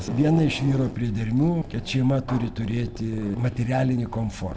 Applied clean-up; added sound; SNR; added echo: none; Zipper (clothing); 17 dB; none.